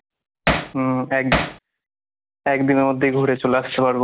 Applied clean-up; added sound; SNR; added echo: none; Hammer; 0 dB; none.